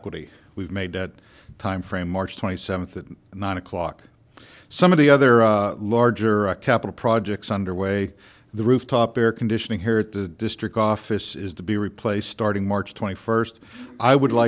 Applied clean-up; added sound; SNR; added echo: none; none; none; none.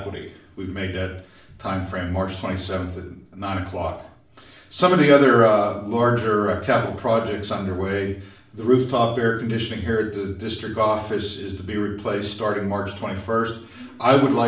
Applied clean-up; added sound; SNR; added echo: none; none; none; reverberation time 0.5 s.